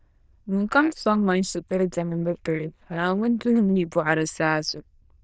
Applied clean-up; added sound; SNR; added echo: neural diffusion model UNIVERSE++.